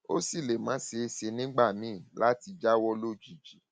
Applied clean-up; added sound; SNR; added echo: none; none; none; none.